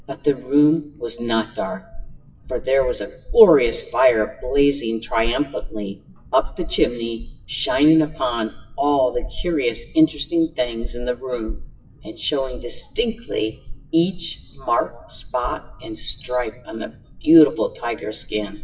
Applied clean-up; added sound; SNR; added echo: classical method WPE with log-MMSE.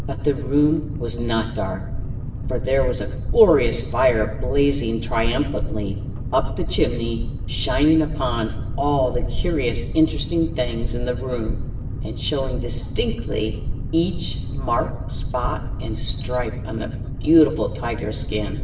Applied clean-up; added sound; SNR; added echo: none; Boat, Water vehicle; 2 dB; reverberation time 0.9 s.